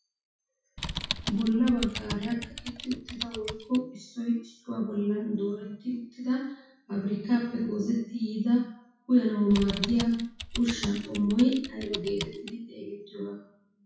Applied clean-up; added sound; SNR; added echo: classical method WPE with log-MMSE.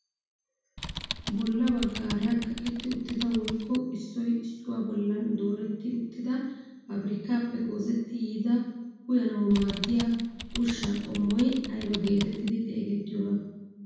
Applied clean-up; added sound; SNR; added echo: none; Typing; 10 dB; reverberation time 1.1 s.